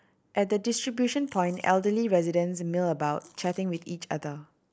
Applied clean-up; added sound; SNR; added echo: neural mask model Resemble Enhance denoiser.